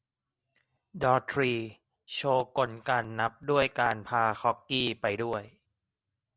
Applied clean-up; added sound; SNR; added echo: none; none; none; none.